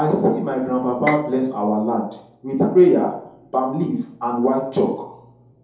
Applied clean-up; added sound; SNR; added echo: none; Bowed string instrument; 12 dB; reverberation time 2.6 s.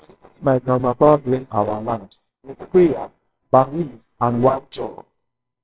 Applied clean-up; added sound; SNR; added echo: neural separator model SepFormer WHAMR!.